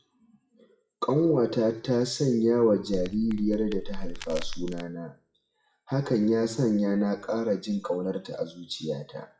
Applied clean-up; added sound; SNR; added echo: classical method WPE with log-MMSE.